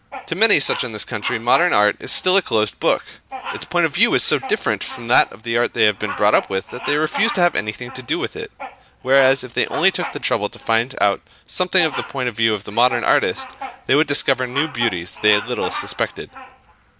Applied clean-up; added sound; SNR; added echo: none; Bird vocalization, bird call, bird song; 13 dB; none.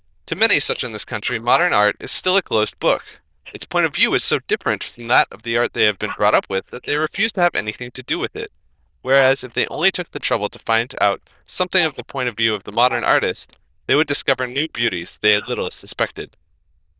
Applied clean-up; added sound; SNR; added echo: neural diffusion model UNIVERSE++.